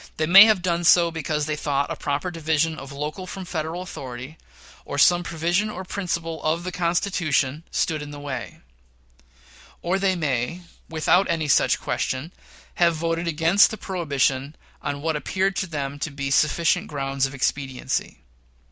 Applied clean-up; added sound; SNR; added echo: none; none; none; none.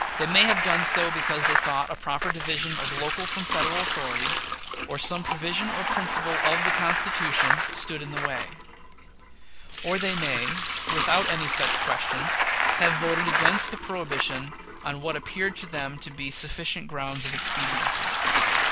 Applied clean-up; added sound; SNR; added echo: none; Sink (filling or washing) / Liquid + Bicycle; -2 dB; none.